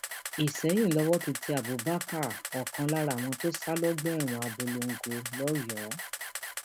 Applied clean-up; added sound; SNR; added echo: none; Camera; 7 dB; none.